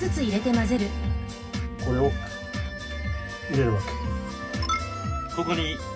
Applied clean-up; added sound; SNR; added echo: none; Bowed string instrument; 16 dB; reverberation time 0.4 s.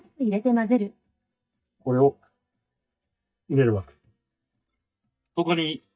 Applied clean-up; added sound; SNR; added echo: neural mask model DeepFilterNet 3.